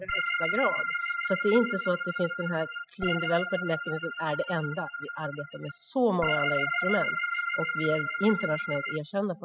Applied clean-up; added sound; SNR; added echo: classical method spectral subtraction.